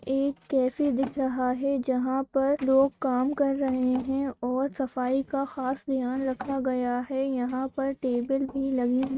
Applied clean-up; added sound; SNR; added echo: neural mask model RNNoise.